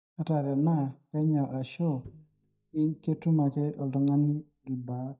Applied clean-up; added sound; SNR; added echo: neural mask model DeepFilterNet 3.